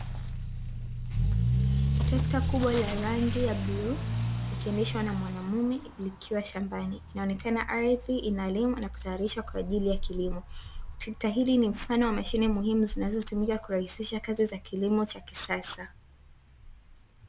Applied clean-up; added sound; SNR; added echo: none; Accelerating, revving, vroom / Motor vehicle (road); 3 dB; none.